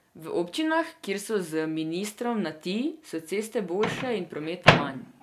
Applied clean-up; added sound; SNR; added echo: none; Microwave oven; 1 dB; none.